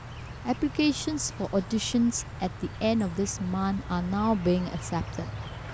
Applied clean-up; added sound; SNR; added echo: none; Insect; 10 dB; none.